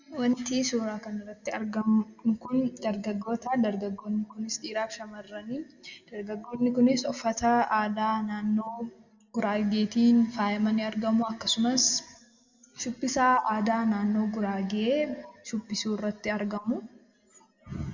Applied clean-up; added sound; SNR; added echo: none; none; none; reverberation time 0.6 s.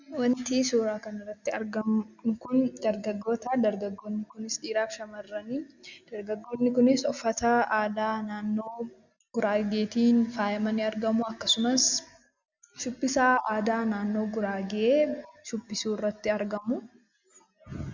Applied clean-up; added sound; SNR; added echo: none; none; none; none.